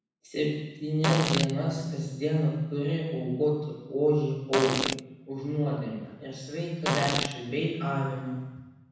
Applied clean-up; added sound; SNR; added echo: none; Fart; 2 dB; reverberation time 1.1 s.